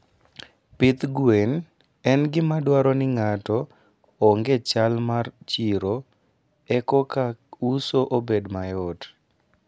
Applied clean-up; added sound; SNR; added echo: none; none; none; none.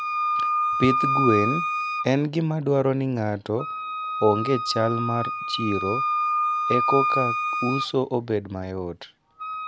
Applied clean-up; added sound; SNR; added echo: none; Wind instrument, woodwind instrument; 1 dB; none.